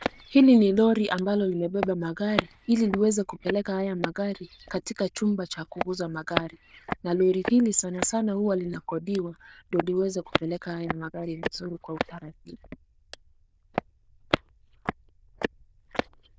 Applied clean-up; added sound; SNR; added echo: neural diffusion model UNIVERSE++.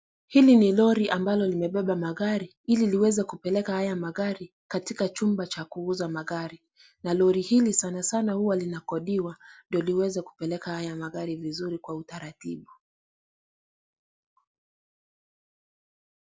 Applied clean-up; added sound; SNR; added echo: none; none; none; none.